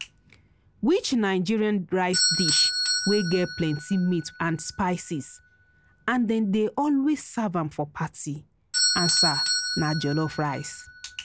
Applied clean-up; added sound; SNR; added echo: none; Bell / Doorbell; 3 dB; none.